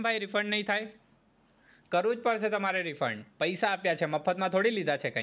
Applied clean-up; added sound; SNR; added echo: none; none; none; none.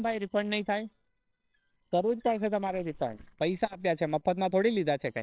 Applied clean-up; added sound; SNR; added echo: neural separator model SepFormer WHAMR!.